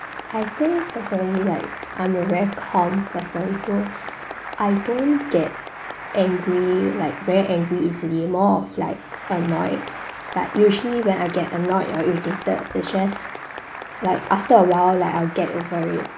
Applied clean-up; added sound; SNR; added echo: none; Applause; 12 dB; none.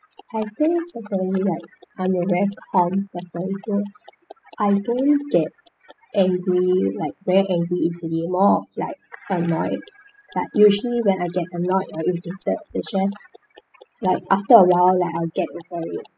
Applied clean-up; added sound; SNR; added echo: classical method spectral subtraction.